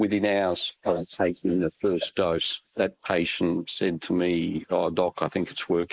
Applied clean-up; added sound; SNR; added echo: neural mask model Resemble Enhance denoiser.